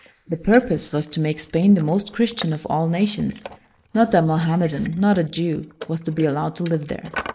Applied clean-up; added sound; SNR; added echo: neural mask model Resemble Enhance denoiser.